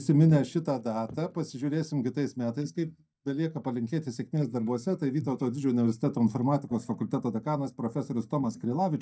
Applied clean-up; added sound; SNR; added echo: neural mask model DeepFilterNet 3.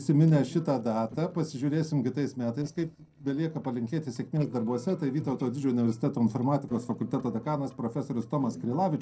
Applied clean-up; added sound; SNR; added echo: neural separator model SepFormer DNS4.